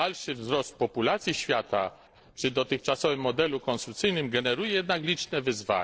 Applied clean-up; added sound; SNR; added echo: neural separator model SepFormer DNS4.